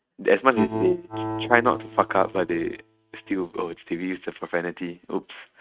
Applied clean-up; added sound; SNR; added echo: neural mask model RNNoise.